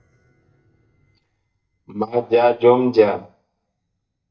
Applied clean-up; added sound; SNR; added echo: neural mask model DeepFilterNet 3.